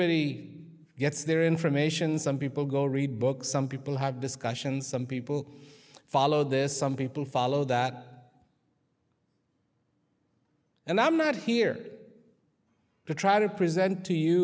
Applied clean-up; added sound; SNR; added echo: none; none; none; none.